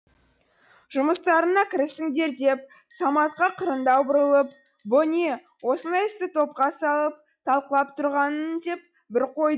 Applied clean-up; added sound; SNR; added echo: classical method log-MMSE.